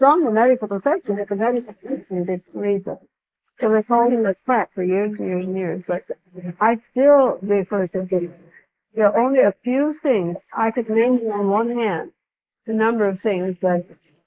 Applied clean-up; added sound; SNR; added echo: neural mask model Resemble Enhance denoiser.